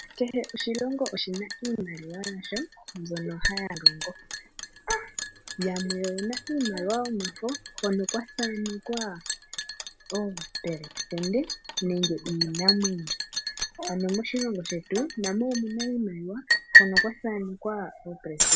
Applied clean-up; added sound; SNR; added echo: none; Liquid; -1 dB; none.